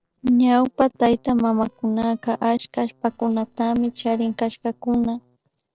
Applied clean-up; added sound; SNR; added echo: neural separator model SepFormer DNS4.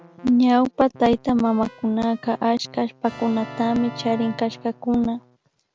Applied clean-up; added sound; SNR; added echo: none; Keyboard (musical); 19 dB; none.